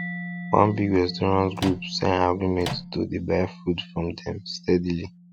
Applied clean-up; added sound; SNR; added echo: none; Mallet percussion + Microwave oven; 12 dB; none.